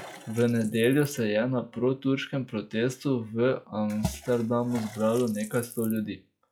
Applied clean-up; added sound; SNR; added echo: classical method log-MMSE.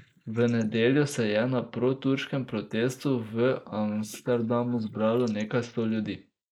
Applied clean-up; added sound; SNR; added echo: neural mask model Resemble Enhance denoiser.